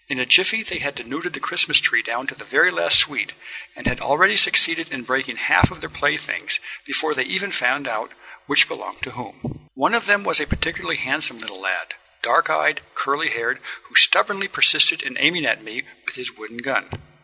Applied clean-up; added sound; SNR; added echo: none; none; none; none.